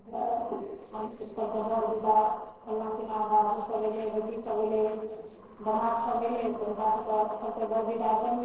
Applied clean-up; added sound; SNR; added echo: neural separator model SepFormer DNS4.